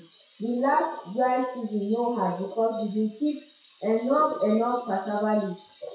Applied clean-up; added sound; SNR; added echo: classical method WPE with log-MMSE.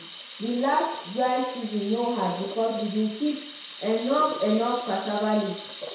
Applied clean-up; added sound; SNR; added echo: none; Sink (filling or washing) / Water tap, faucet; 14 dB; reverberation time 0.7 s.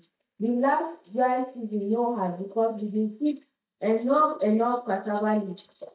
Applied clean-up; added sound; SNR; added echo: neural mask model DeepFilterNet 3.